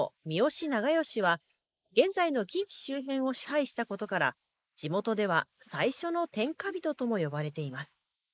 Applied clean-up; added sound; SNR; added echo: neural mask model Resemble Enhance denoiser.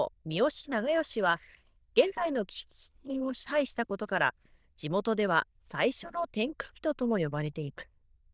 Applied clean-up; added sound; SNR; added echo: neural diffusion model UNIVERSE++.